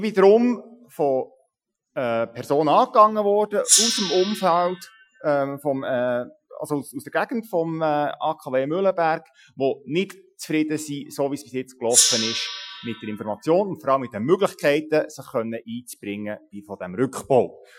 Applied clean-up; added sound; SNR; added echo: classical method Wiener filter.